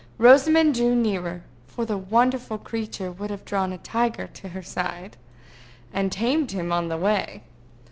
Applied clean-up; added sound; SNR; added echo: none; none; none; none.